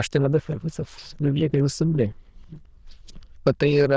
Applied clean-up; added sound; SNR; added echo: neural diffusion model UNIVERSE++.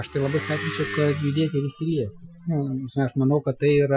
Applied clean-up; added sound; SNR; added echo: classical method Wiener filter.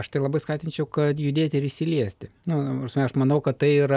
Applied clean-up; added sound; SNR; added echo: none; none; none; none.